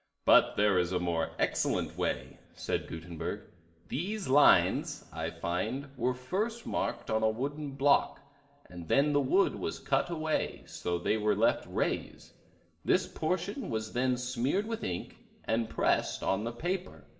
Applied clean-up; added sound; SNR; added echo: none; none; none; reverberation time 1.0 s.